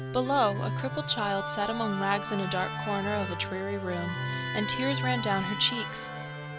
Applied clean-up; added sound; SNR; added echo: none; Musical instrument; 4 dB; none.